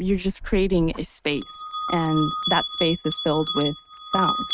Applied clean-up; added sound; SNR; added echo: neural mask model RNNoise.